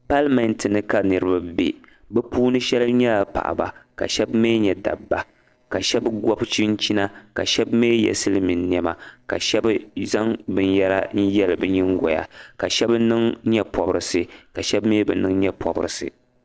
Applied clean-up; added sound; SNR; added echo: neural separator model SepFormer DNS4.